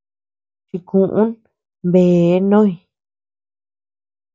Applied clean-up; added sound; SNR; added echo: none; none; none; none.